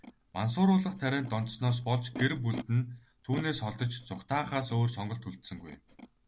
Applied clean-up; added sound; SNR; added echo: none; Animal; 16 dB; none.